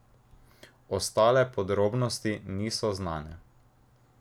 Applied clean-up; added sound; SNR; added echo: none; none; none; none.